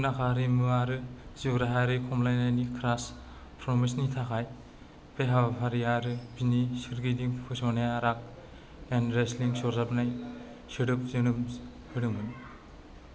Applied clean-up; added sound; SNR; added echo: none; none; none; none.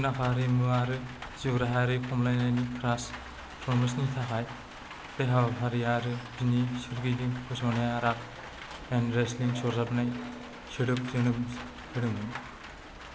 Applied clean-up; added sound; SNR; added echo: none; Rain; 15 dB; none.